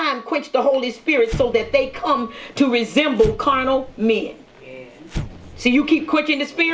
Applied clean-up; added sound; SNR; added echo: none; Explosion; 14 dB; none.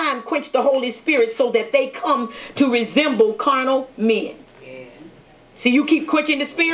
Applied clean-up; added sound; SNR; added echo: none; none; none; none.